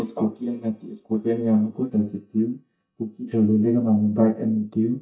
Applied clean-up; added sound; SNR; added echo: neural mask model DeepFilterNet 3.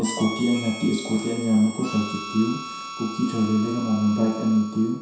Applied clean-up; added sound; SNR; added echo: none; Harmonica; 12 dB; reverberation time 0.7 s.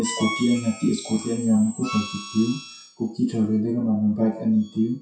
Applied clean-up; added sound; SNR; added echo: classical method WPE with log-MMSE.